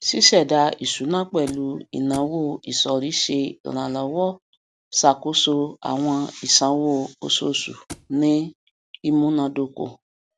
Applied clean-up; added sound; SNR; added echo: none; Thump, thud; 19 dB; none.